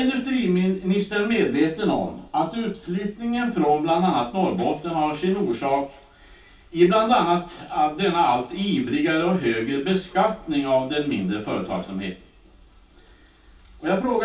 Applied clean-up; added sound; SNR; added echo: none; none; none; reverberation time 0.2 s.